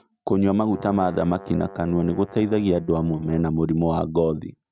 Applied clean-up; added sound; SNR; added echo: neural mask model RNNoise.